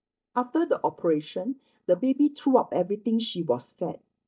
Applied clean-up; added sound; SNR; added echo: neural mask model DeepFilterNet 3.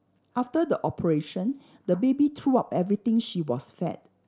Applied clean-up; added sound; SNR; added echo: none; none; none; none.